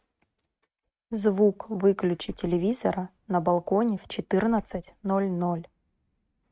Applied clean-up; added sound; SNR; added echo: neural mask model RNNoise.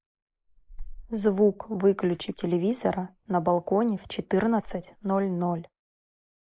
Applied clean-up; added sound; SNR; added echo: neural mask model Resemble Enhance denoiser.